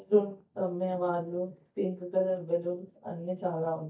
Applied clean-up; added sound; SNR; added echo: neural mask model DeepFilterNet 3.